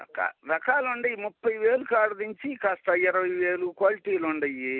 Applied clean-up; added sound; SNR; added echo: none; none; none; none.